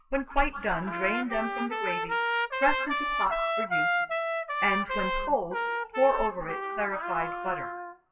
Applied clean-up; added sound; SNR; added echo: classical method WPE with log-MMSE.